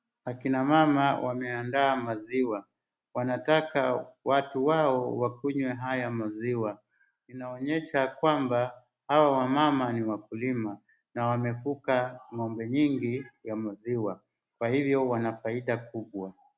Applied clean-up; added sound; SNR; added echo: none; none; none; none.